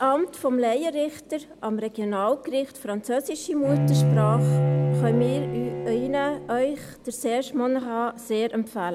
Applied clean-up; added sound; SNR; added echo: none; Bowed string instrument; -2 dB; none.